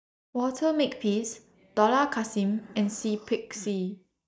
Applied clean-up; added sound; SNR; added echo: neural mask model DeepFilterNet 3.